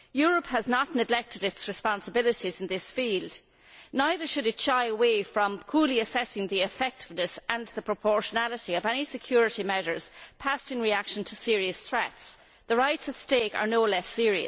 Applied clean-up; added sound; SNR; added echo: none; none; none; none.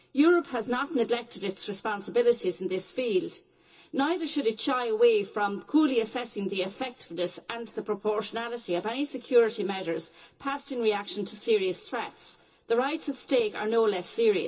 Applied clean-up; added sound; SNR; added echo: none; none; none; reverberation time 0.2 s.